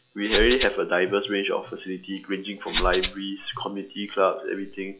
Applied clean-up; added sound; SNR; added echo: classical method log-MMSE.